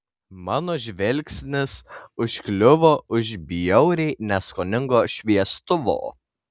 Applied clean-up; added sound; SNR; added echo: none; none; none; none.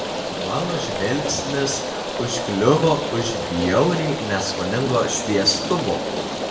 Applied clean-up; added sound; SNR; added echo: none; Rain; 4 dB; reverberation time 0.6 s.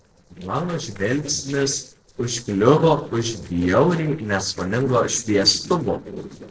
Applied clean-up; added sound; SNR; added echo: neural separator model SepFormer DNS4.